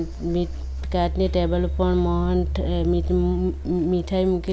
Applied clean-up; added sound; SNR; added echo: none; Engine; 4 dB; none.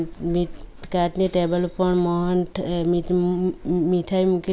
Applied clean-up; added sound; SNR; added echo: none; none; none; none.